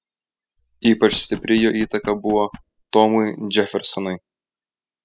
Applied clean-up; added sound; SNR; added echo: classical method spectral subtraction.